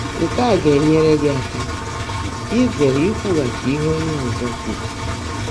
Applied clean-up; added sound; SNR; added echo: none; Engine; 5 dB; none.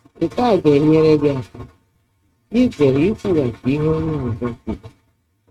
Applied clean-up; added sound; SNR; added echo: neural mask model RNNoise.